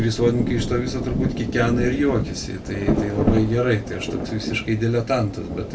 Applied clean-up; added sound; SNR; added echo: none; Rain; 3 dB; reverberation time 0.2 s.